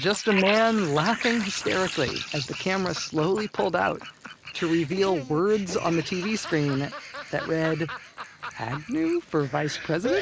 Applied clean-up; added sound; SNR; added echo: neural mask model Resemble Enhance denoiser.